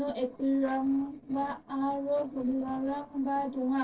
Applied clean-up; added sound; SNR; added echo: neural separator model SepFormer DNS4.